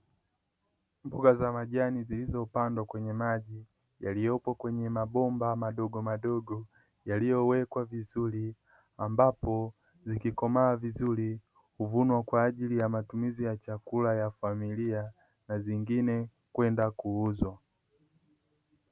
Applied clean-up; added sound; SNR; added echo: none; none; none; none.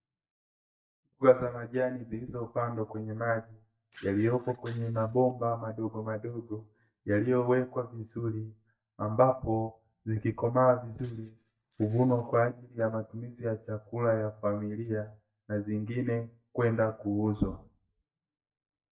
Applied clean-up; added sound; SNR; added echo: neural mask model DeepFilterNet 3.